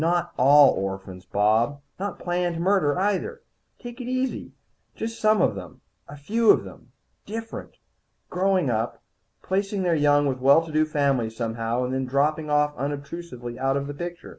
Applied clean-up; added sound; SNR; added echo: none; none; none; none.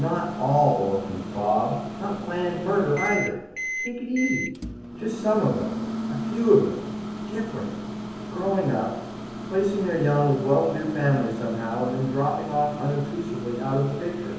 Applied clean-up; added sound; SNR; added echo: none; Microwave oven; 7 dB; reverberation time 0.8 s.